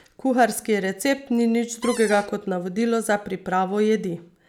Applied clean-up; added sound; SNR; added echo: none; Cupboard open or close; 12 dB; none.